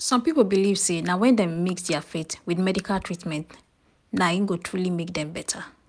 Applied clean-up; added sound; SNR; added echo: none; none; none; none.